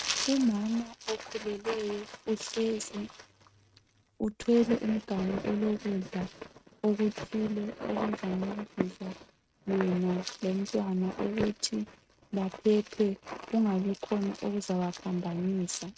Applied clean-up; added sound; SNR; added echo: neural mask model RNNoise.